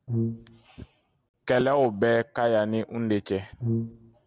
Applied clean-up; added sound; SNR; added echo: none; Brass instrument; 3 dB; none.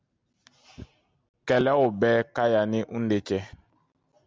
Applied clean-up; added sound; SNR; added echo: none; none; none; none.